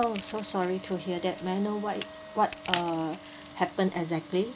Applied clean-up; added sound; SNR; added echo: none; Crushing + Wind instrument, woodwind instrument; 16 dB; none.